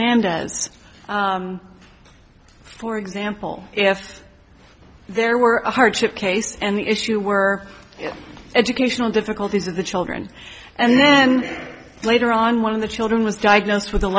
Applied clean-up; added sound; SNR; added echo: none; none; none; none.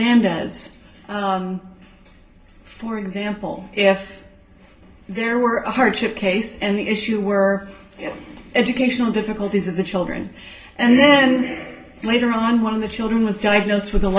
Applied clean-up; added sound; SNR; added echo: none; none; none; reverberation time 0.4 s.